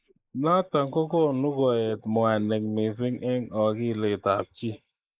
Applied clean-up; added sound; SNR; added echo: neural mask model Resemble Enhance denoiser.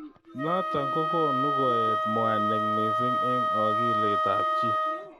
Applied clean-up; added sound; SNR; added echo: none; Wind instrument, woodwind instrument; -5 dB; none.